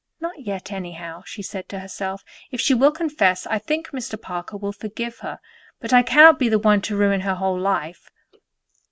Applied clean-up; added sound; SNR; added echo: none; none; none; none.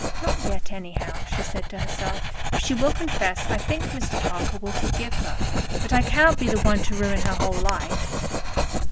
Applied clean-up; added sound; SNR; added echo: none; Writing; -5 dB; none.